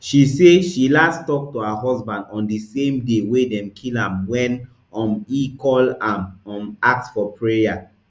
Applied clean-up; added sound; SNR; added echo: none; none; none; none.